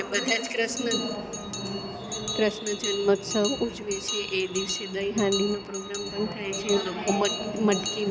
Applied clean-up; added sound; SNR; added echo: none; Bell; 8 dB; none.